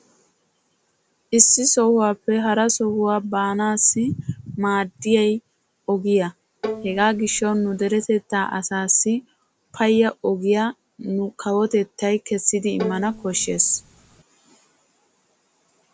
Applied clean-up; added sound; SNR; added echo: none; Bowed string instrument; 12 dB; none.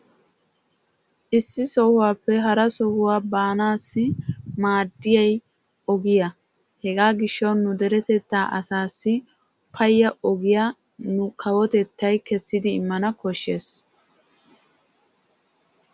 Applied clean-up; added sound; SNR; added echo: none; none; none; none.